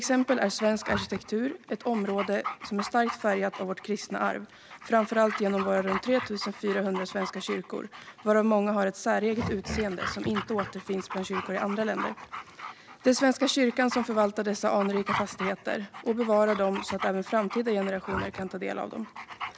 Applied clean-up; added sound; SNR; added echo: none; Dog; 11 dB; none.